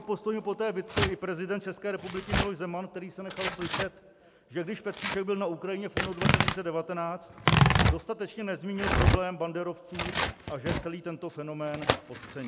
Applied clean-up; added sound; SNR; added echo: none; Tearing; -4 dB; none.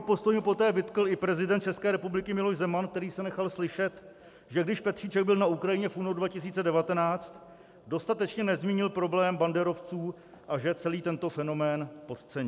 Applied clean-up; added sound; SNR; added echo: none; none; none; none.